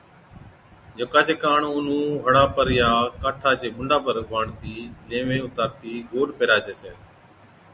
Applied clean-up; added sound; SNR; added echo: none; none; none; none.